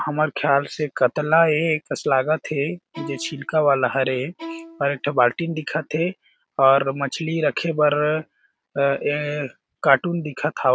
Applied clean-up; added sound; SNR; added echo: none; Bowed string instrument; 17 dB; none.